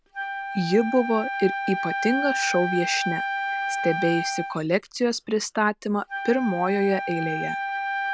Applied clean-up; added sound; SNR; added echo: none; Wind instrument, woodwind instrument; 4 dB; none.